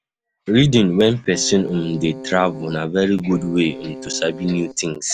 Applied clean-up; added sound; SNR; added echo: none; Keyboard (musical); 14 dB; none.